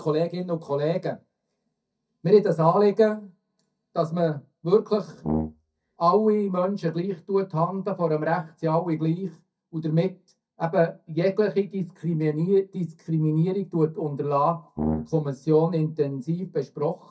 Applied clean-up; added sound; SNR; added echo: neural mask model DeepFilterNet 3.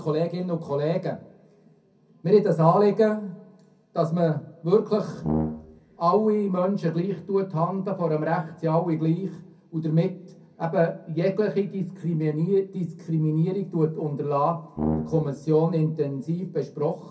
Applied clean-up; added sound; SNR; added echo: none; Brass instrument; 5 dB; reverberation time 0.3 s.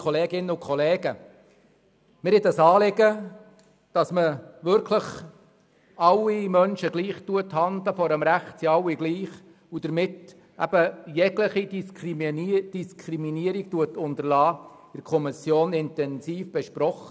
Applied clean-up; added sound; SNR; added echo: none; none; none; none.